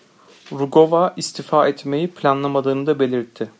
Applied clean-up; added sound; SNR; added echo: none; none; none; none.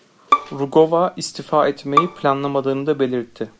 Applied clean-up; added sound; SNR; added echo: none; Bowed string instrument; 5 dB; none.